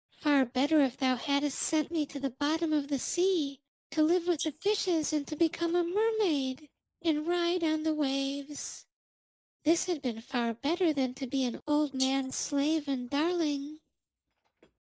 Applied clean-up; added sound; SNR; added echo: neural mask model Resemble Enhance denoiser.